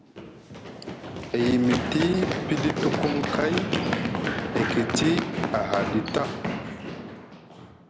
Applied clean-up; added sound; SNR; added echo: none; Run; 1 dB; none.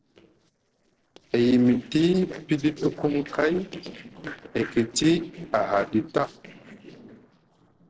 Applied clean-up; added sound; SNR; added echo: neural separator model SepFormer DNS4.